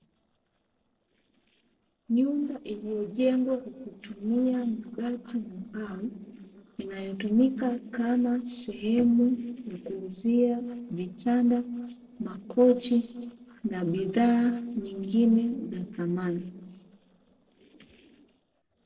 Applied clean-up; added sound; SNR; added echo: neural separator model SepFormer DNS4.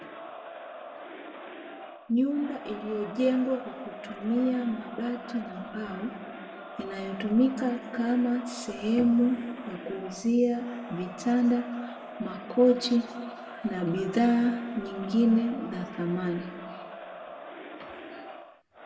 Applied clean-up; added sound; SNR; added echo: none; Crowd; 14 dB; reverberation time 1.3 s.